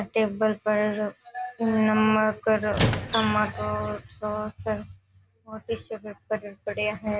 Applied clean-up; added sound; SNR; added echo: none; Squeak; 0 dB; none.